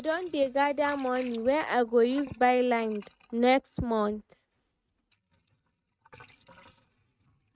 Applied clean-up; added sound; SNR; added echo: neural mask model RNNoise.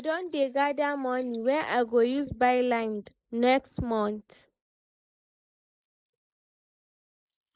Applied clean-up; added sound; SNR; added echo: neural mask model Resemble Enhance denoiser.